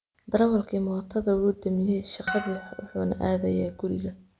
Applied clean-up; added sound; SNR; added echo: none; Harp; 12 dB; none.